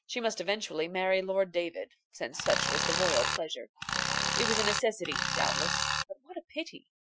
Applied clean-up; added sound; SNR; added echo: classical method Wiener filter.